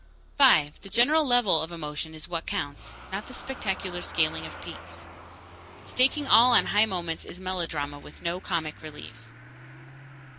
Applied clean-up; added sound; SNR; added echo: none; Engine starting / Motor vehicle (road); 16 dB; none.